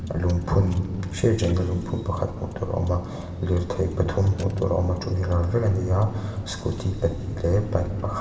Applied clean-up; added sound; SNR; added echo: none; Car; 13 dB; reverberation time 2.4 s.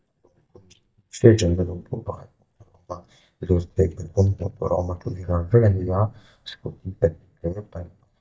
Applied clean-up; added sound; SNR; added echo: neural mask model DeepFilterNet 3.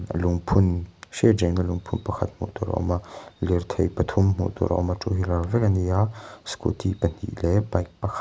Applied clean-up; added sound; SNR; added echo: none; none; none; none.